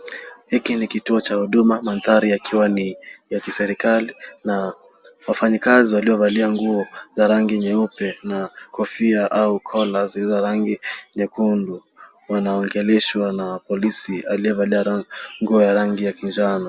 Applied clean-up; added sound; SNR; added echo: none; none; none; none.